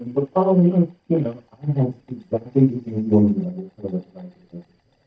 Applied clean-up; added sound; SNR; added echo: neural mask model DeepFilterNet 3.